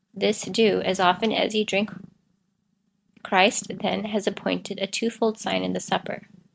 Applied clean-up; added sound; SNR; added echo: neural mask model RNNoise.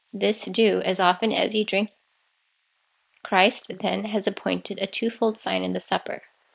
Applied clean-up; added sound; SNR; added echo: neural mask model Resemble Enhance denoiser.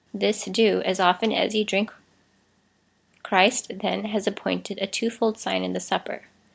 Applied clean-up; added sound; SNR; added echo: none; none; none; none.